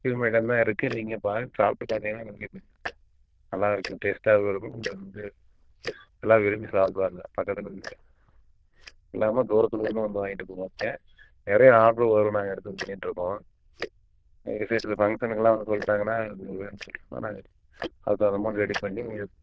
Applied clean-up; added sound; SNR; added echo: neural diffusion model UNIVERSE++.